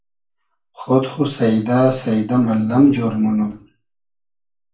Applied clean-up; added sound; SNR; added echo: none; none; none; reverberation time 0.3 s.